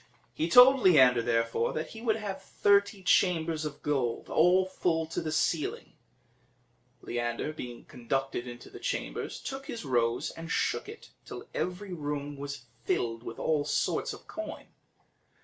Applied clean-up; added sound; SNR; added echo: none; none; none; none.